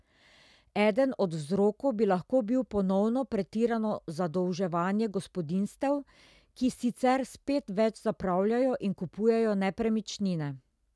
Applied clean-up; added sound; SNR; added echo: none; none; none; none.